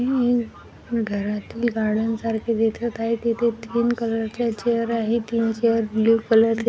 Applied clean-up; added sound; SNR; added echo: none; none; none; none.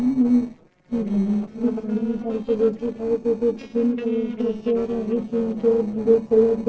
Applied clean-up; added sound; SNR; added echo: neural separator model SepFormer DNS4.